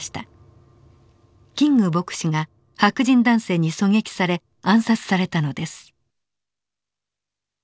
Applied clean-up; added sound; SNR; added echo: none; none; none; none.